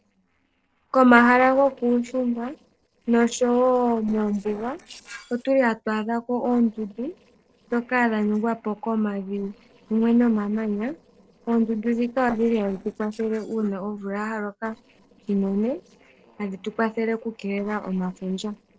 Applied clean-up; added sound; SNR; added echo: neural separator model SepFormer DNS4.